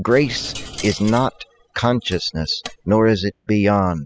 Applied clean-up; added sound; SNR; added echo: classical method spectral subtraction.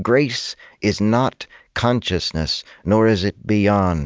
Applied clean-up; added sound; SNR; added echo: none; none; none; none.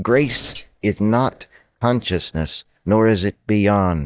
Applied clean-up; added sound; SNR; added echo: neural mask model DeepFilterNet 3.